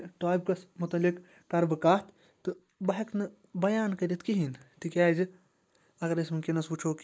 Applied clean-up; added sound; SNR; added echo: neural mask model Resemble Enhance denoiser.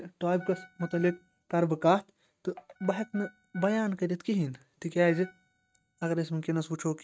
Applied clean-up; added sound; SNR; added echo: neural mask model RNNoise.